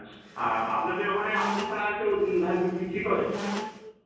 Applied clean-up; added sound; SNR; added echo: none; Squeak; 11 dB; reverberation time 1.3 s.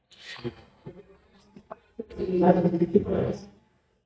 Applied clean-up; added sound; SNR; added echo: neural mask model DeepFilterNet 3.